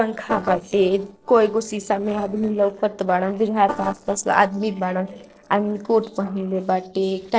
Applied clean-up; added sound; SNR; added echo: neural separator model SepFormer DNS4.